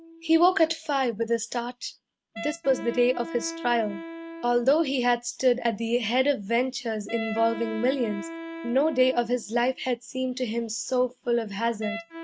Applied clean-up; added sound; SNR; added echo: neural mask model RNNoise.